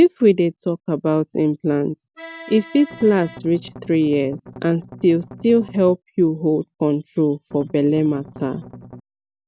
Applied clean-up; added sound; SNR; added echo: none; Accordion + Strum; 19 dB; none.